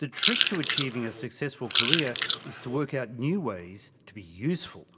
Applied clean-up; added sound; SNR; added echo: none; Chewing, mastication / Crushing; -4 dB; reverberation time 1.0 s.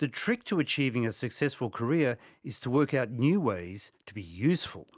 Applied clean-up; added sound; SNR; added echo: none; none; none; none.